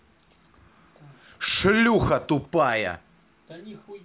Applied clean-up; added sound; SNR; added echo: none; none; none; none.